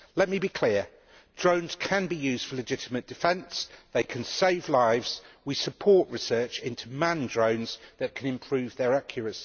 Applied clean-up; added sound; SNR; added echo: none; none; none; none.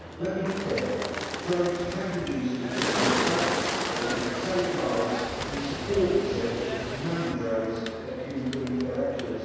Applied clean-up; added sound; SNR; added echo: none; Bird; 2 dB; reverberation time 2.0 s.